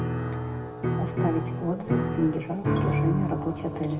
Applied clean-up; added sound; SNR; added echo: none; Piano; -2 dB; reverberation time 0.8 s.